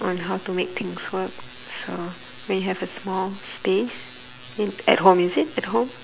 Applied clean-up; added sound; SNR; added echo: none; none; none; none.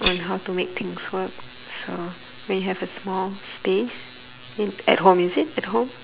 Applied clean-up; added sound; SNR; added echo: none; Tambourine; 3 dB; none.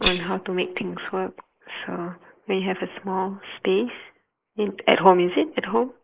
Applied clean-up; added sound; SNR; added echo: neural mask model Resemble Enhance denoiser.